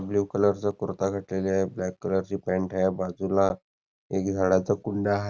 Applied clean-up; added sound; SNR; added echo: none; none; none; none.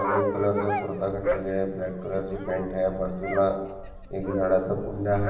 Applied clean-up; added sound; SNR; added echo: none; Dog; 6 dB; reverberation time 1.1 s.